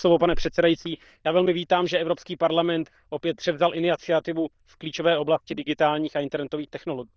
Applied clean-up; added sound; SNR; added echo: neural diffusion model UNIVERSE++.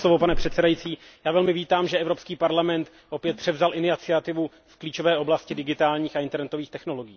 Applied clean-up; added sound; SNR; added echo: none; Snare drum; 19 dB; none.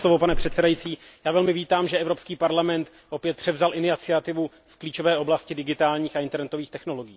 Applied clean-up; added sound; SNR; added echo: none; none; none; none.